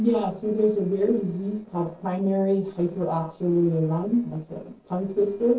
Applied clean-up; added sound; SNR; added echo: neural separator model SepFormer DNS4.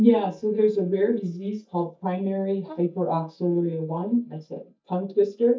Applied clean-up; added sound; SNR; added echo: neural mask model DeepFilterNet 3.